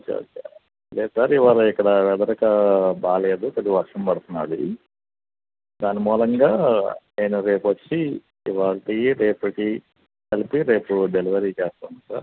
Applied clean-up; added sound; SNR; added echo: none; none; none; none.